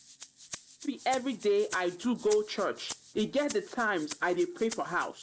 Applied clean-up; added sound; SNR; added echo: none; Rattle (instrument); 15 dB; none.